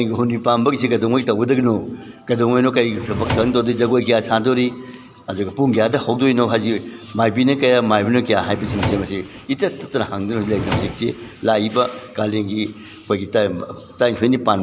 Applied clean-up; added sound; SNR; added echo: none; Drawer open or close; 9 dB; none.